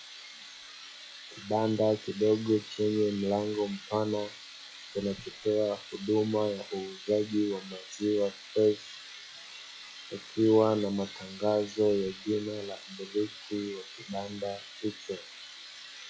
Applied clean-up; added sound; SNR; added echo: classical method log-MMSE.